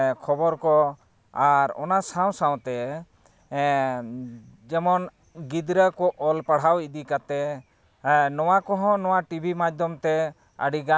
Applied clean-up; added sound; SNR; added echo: none; none; none; none.